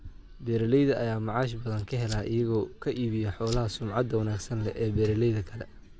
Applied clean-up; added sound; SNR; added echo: none; Fire; 15 dB; none.